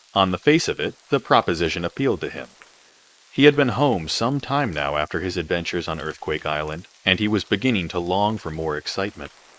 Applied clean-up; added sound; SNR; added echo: neural mask model Resemble Enhance denoiser.